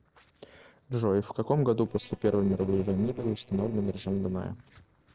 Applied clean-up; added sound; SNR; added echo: neural separator model SepFormer DNS4.